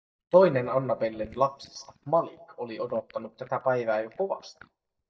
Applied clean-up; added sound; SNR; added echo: neural mask model DeepFilterNet 3.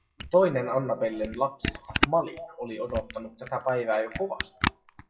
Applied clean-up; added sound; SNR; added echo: classical method WPE with log-MMSE.